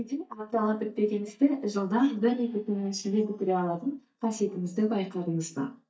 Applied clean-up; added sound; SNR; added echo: neural mask model DeepFilterNet 3.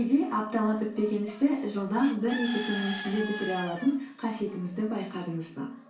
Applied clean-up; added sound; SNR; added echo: none; Bird / Chicken, rooster; 12 dB; reverberation time 0.4 s.